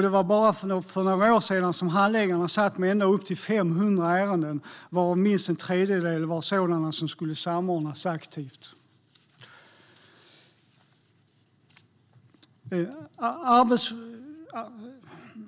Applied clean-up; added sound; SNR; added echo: none; none; none; none.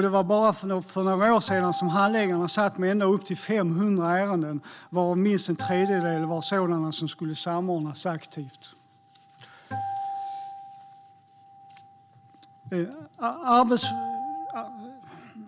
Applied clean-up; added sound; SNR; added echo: none; Acoustic guitar; 12 dB; none.